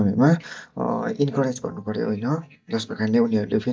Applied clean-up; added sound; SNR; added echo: neural mask model DeepFilterNet 3.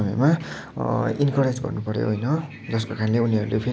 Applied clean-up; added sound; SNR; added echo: none; none; none; none.